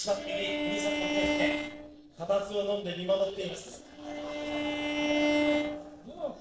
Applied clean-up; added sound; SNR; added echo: neural separator model SepFormer DNS4.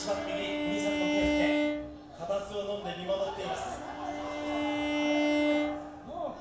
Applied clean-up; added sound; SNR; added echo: none; Bowed string instrument; -4 dB; reverberation time 0.7 s.